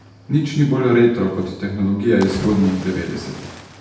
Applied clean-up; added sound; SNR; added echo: none; Cricket / Waves, surf; 16 dB; reverberation time 0.8 s.